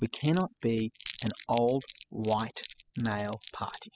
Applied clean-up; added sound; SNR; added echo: classical method spectral subtraction.